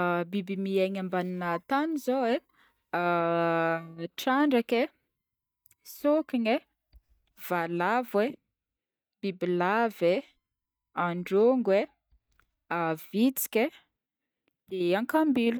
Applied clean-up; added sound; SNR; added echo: neural mask model DeepFilterNet 3.